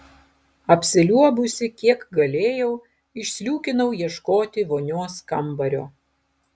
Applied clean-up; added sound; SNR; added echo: none; none; none; none.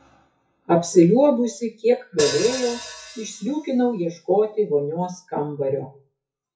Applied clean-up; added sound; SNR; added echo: classical method WPE with log-MMSE.